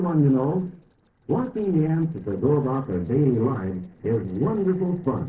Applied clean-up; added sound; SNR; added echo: neural separator model SepFormer DNS4.